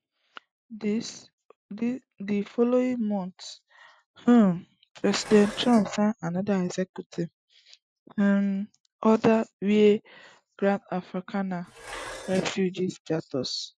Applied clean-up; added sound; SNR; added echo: classical method Wiener filter.